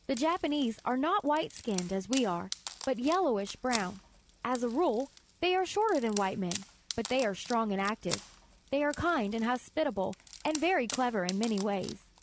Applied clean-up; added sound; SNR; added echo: none; Wood; 14 dB; none.